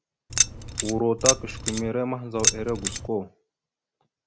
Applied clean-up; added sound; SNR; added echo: none; Keys jangling; -3 dB; none.